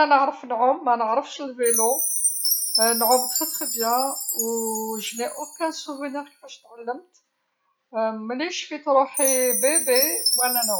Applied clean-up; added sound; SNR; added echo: none; Chime; 3 dB; none.